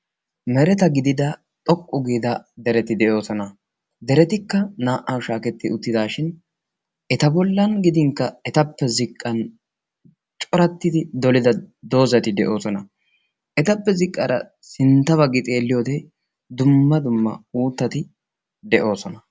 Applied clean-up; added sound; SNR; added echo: none; none; none; none.